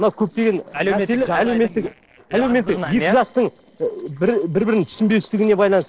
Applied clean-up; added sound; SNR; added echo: neural separator model SepFormer DNS4.